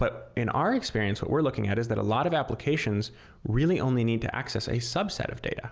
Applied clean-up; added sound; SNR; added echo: none; none; none; none.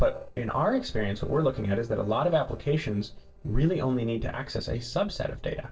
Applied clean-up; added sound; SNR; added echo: neural separator model SepFormer DNS4.